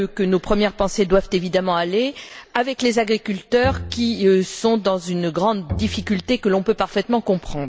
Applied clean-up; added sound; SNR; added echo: none; Bowed string instrument; 12 dB; none.